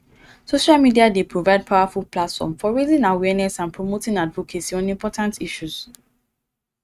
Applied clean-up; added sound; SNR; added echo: neural mask model RNNoise.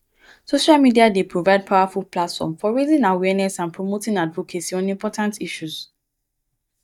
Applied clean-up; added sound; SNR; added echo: neural mask model DeepFilterNet 3.